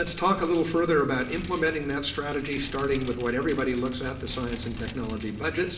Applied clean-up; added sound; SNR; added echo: none; Vehicle; 12 dB; reverberation time 0.8 s.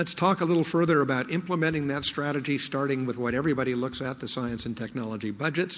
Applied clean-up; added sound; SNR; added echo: none; none; none; none.